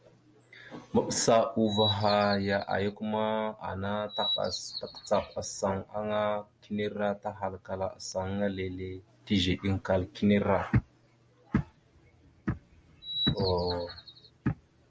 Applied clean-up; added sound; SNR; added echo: none; Bird vocalization, bird call, bird song; 6 dB; none.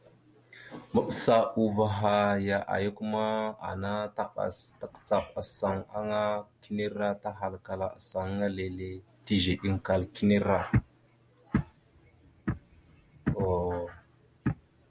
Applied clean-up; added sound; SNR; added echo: none; none; none; none.